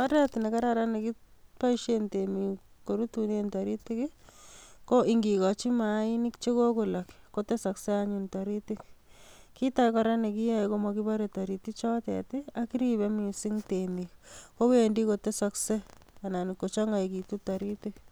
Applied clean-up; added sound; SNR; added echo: none; none; none; none.